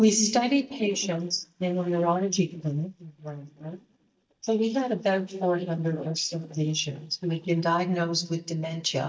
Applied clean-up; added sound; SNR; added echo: neural mask model DeepFilterNet 3.